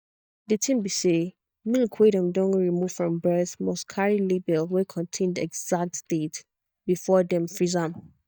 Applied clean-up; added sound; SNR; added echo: neural mask model DeepFilterNet 3.